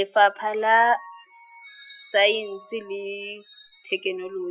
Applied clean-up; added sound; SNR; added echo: classical method Wiener filter.